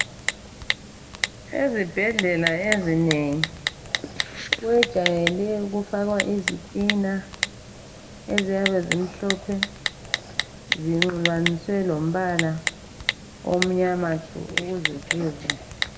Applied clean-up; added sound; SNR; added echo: none; Typing; 4 dB; reverberation time 1.0 s.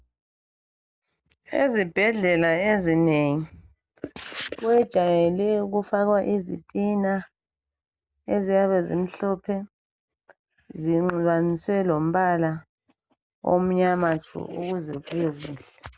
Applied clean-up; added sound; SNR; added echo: none; none; none; none.